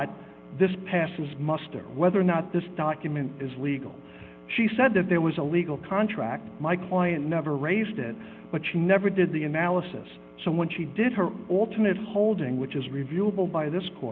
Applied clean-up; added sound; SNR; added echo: none; none; none; none.